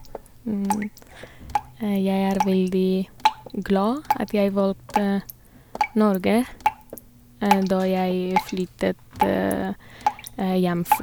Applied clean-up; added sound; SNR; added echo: none; Drip; 5 dB; none.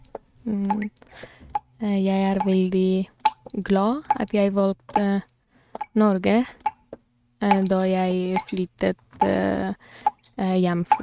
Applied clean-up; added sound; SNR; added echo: neural mask model RNNoise.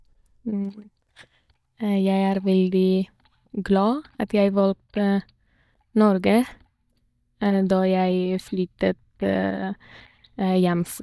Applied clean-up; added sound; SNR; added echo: neural mask model DeepFilterNet 3.